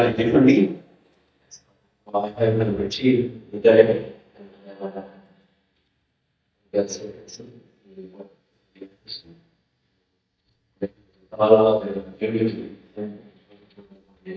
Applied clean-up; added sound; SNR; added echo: neural mask model DeepFilterNet 3.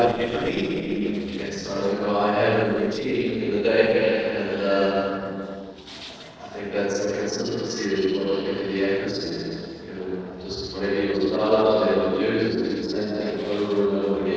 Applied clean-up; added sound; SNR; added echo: neural separator model SepFormer DNS4.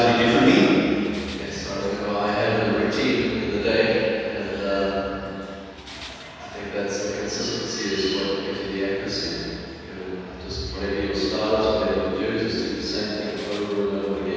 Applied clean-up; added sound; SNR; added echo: none; Tools; 18 dB; reverberation time 2.1 s.